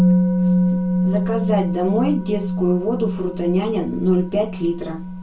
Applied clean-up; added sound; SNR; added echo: none; Musical instrument; -2 dB; reverberation time 0.2 s.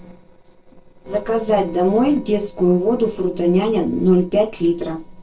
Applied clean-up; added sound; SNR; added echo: neural separator model SepFormer DNS4.